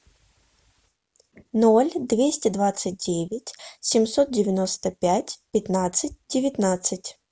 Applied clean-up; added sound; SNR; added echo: none; none; none; none.